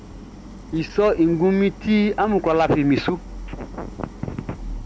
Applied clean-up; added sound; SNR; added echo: none; Idling; 14 dB; none.